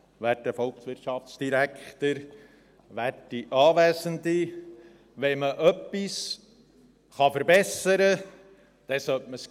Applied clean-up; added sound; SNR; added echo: none; none; none; none.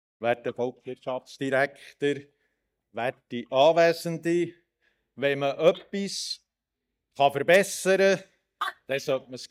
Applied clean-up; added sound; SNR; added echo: neural mask model DeepFilterNet 3.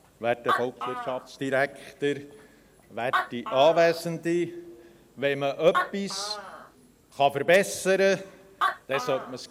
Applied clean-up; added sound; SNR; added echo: none; Animal; 8 dB; none.